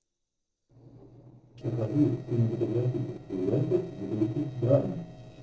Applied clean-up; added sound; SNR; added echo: neural separator model SepFormer DNS4.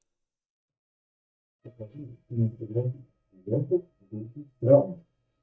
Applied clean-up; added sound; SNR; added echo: neural mask model DeepFilterNet 3.